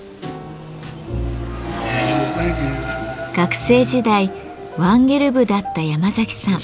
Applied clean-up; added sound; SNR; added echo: none; Accelerating, revving, vroom; 10 dB; none.